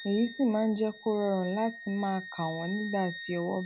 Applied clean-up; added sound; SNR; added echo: none; Wind instrument, woodwind instrument; 14 dB; none.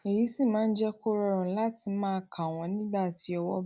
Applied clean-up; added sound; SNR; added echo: none; none; none; none.